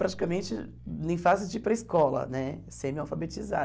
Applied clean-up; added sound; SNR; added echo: none; Bass guitar; 19 dB; none.